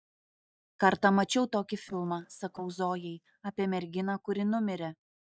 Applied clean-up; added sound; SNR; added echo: neural mask model DeepFilterNet 3.